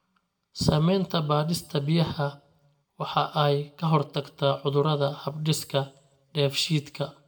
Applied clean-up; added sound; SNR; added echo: none; none; none; reverberation time 0.4 s.